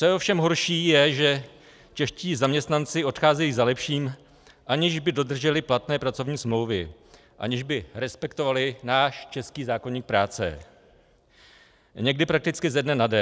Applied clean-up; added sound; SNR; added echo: none; none; none; none.